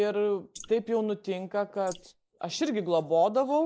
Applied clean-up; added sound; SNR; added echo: neural mask model Resemble Enhance denoiser.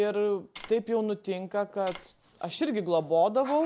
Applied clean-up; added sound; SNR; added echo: none; Tap; 16 dB; none.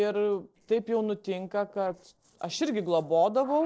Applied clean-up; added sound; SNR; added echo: neural separator model SepFormer DNS4.